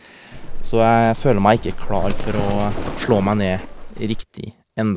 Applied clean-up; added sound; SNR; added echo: none; Livestock, farm animals, working animals; 3 dB; none.